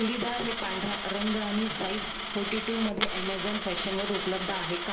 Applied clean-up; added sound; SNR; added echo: none; Coin (dropping); 3 dB; reverberation time 2.2 s.